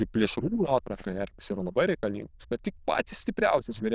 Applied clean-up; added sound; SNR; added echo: neural diffusion model UNIVERSE++.